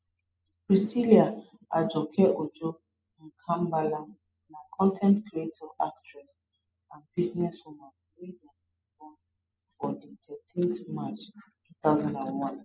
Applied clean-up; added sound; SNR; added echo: classical method spectral subtraction.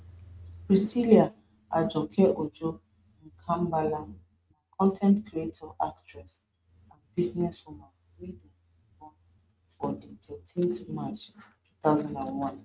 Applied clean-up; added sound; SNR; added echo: neural mask model RNNoise.